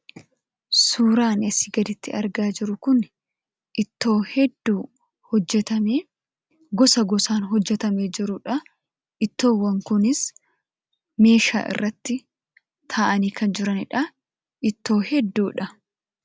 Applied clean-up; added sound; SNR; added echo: none; none; none; none.